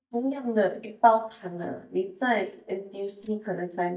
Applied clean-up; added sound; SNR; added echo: neural mask model DeepFilterNet 3.